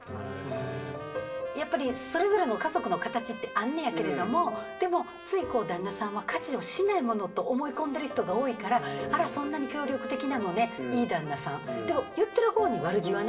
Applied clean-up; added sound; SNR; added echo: none; Trumpet; 16 dB; reverberation time 0.8 s.